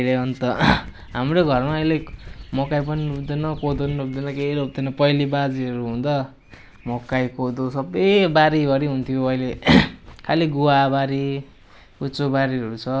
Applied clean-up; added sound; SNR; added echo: none; none; none; none.